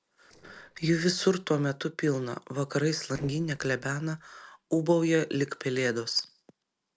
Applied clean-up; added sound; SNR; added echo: neural separator model SepFormer DNS4.